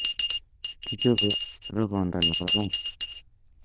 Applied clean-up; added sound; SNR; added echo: neural diffusion model UNIVERSE++.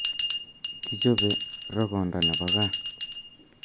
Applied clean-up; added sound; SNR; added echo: none; Bell; 1 dB; none.